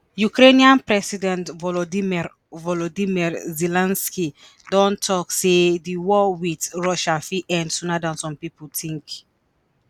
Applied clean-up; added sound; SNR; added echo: none; none; none; none.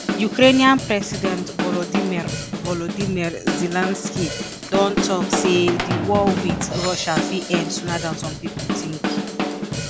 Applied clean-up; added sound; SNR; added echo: none; Drum / Drum kit; 2 dB; none.